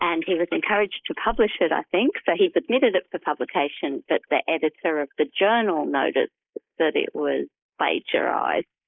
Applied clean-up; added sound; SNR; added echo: neural mask model Resemble Enhance denoiser.